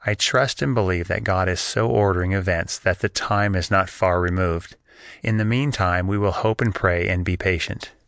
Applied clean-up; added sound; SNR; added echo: none; none; none; none.